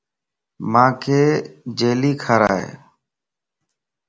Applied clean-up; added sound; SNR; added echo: none; none; none; none.